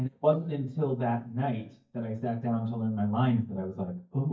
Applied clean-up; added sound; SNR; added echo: neural mask model DeepFilterNet 3.